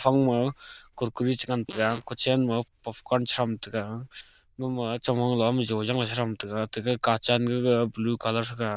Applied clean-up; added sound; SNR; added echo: neural diffusion model UNIVERSE++.